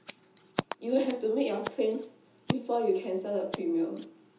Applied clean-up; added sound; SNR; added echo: none; Scissors; 10 dB; reverberation time 0.6 s.